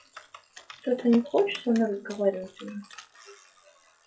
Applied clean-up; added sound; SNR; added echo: classical method log-MMSE.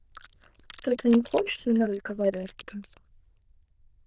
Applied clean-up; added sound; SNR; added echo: neural diffusion model UNIVERSE++.